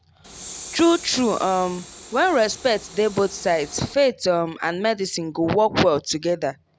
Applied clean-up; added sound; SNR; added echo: none; Train; 17 dB; none.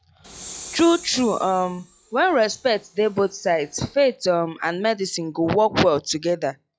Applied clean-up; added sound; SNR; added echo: classical method log-MMSE.